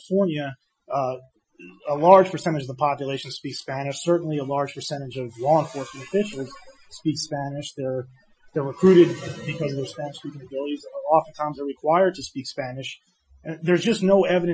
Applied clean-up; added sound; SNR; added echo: classical method Wiener filter.